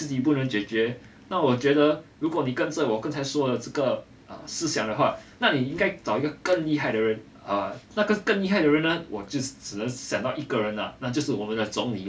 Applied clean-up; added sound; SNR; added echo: none; none; none; none.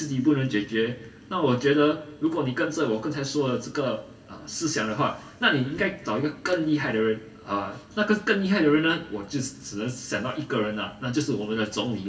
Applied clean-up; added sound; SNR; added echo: none; none; none; reverberation time 1.6 s.